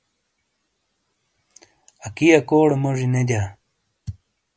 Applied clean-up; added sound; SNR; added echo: none; none; none; none.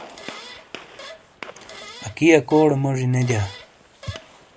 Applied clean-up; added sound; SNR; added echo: none; Gunshot, gunfire + Fart; 17 dB; none.